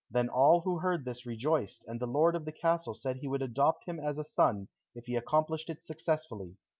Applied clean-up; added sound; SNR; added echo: none; none; none; none.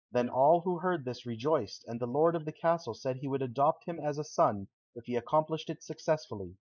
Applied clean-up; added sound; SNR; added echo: neural mask model Resemble Enhance denoiser.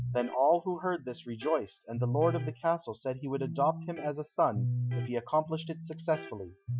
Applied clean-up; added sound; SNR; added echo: classical method Wiener filter.